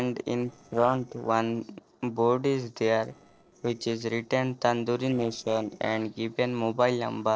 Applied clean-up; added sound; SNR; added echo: neural separator model SepFormer DNS4.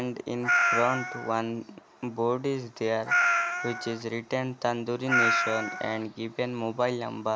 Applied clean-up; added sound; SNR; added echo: none; Meow; -2 dB; none.